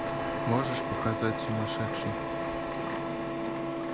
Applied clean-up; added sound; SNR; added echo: none; Printer; -3 dB; none.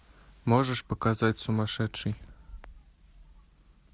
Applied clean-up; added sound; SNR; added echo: none; none; none; none.